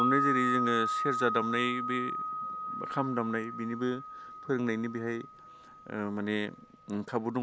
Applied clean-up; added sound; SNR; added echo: none; Wind chime; 2 dB; none.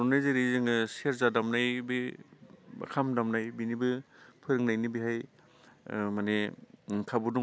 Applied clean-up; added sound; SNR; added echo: none; none; none; none.